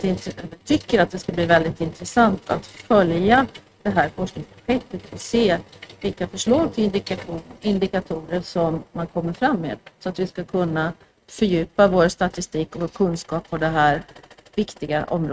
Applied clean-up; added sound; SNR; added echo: neural mask model RNNoise.